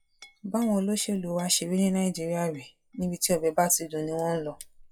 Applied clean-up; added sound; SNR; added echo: classical method log-MMSE.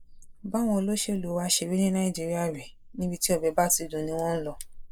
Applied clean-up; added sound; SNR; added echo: neural mask model Resemble Enhance denoiser.